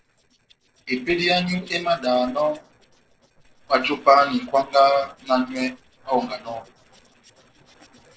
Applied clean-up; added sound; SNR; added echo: neural separator model SepFormer DNS4.